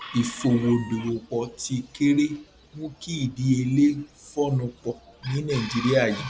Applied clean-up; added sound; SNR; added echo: none; Chicken, rooster; 18 dB; none.